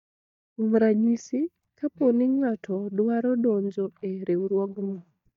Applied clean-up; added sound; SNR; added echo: neural mask model DeepFilterNet 3.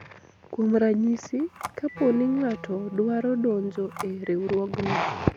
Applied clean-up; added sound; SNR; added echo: none; Telephone + Wind instrument, woodwind instrument; 17 dB; none.